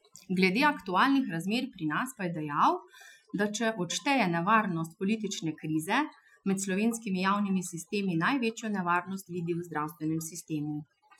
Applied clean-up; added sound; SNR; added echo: classical method Wiener filter.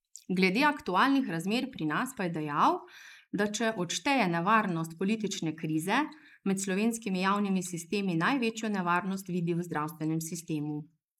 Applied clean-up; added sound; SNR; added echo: neural mask model Resemble Enhance denoiser.